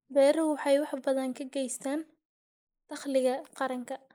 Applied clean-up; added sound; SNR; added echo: neural mask model Resemble Enhance denoiser.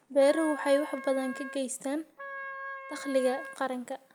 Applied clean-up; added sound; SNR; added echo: none; Wind instrument, woodwind instrument; 12 dB; none.